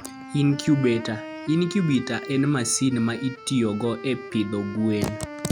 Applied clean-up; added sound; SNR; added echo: none; Wind instrument, woodwind instrument; 14 dB; none.